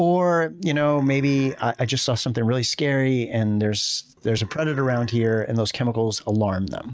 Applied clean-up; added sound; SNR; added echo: neural mask model RNNoise.